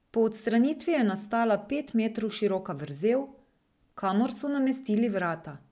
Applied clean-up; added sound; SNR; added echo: none; none; none; none.